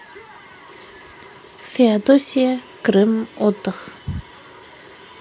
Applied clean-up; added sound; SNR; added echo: none; none; none; none.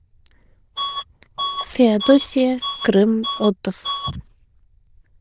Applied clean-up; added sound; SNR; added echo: neural diffusion model UNIVERSE++.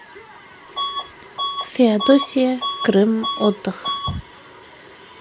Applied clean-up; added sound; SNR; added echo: none; Bus / Alarm; 7 dB; none.